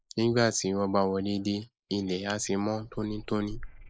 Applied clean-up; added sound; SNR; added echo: neural mask model Resemble Enhance denoiser.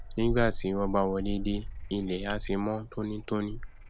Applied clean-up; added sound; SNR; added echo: none; Frog; 5 dB; none.